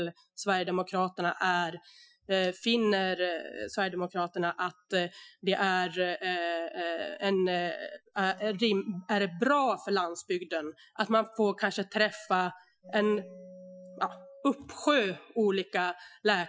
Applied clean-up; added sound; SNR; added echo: classical method Wiener filter.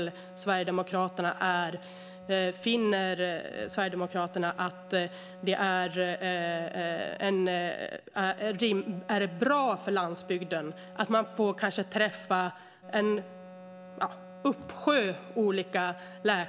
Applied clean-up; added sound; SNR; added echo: none; Wind instrument, woodwind instrument; 17 dB; none.